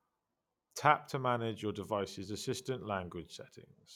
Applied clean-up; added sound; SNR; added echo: none; none; none; none.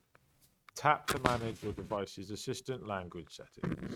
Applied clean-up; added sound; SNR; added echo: neural mask model RNNoise.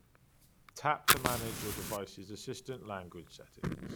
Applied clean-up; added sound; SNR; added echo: none; Fire; -3 dB; none.